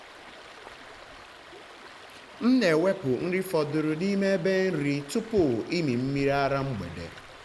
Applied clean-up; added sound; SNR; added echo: none; Stream; 19 dB; none.